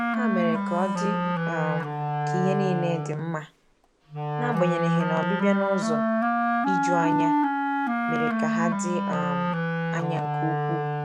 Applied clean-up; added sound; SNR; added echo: none; Wind instrument, woodwind instrument; -4 dB; none.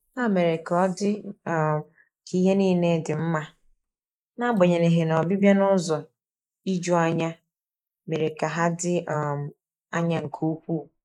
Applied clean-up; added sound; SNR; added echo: neural mask model Resemble Enhance denoiser.